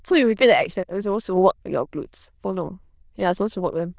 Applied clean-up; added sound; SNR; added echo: neural diffusion model UNIVERSE++.